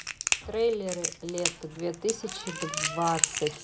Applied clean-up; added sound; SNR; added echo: none; Crackle; 1 dB; none.